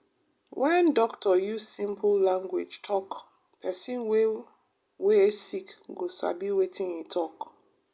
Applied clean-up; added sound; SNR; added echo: none; none; none; none.